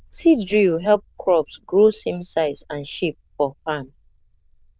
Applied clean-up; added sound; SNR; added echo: neural diffusion model UNIVERSE++.